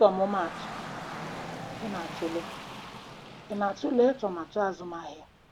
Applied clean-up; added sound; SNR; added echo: none; Rain / Dog; 11 dB; none.